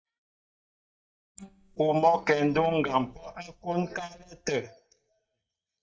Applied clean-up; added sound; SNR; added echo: neural mask model DeepFilterNet 3.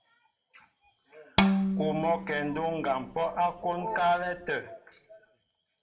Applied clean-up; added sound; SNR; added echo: none; Bowed string instrument; -1 dB; reverberation time 0.4 s.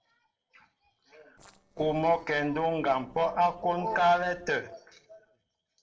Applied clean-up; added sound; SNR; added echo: neural separator model SepFormer DNS4.